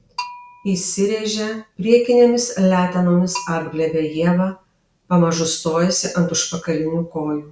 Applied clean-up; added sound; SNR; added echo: none; Bell; 20 dB; none.